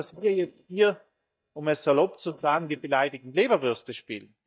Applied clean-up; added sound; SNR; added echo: neural mask model DeepFilterNet 3.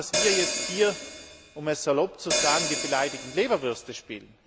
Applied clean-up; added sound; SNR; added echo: none; Hi-hat; 2 dB; none.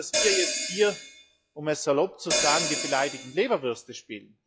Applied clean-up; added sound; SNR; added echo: classical method log-MMSE.